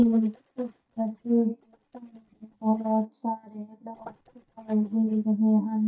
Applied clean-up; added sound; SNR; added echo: neural mask model DeepFilterNet 3.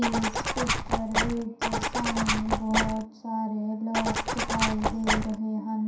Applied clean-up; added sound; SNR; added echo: none; Zipper (clothing); -2 dB; reverberation time 0.5 s.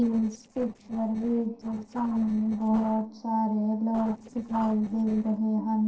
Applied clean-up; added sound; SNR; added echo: neural separator model SepFormer DNS4.